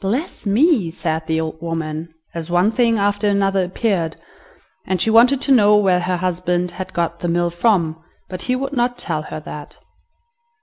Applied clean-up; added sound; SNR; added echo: none; none; none; none.